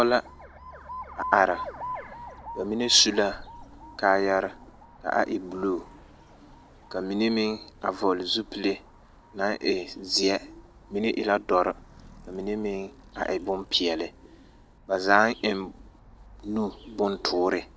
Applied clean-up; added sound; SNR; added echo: none; Alarm; 17 dB; none.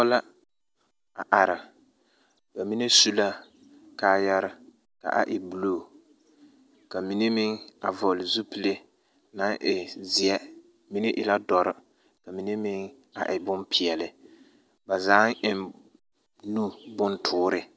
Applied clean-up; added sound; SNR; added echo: none; none; none; none.